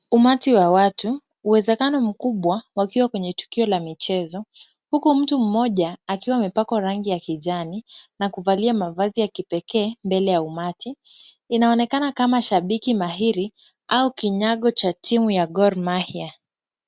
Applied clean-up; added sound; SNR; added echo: none; none; none; none.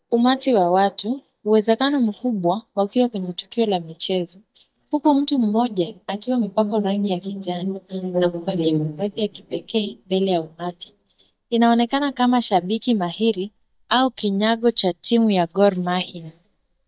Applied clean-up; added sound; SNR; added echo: neural mask model DeepFilterNet 3.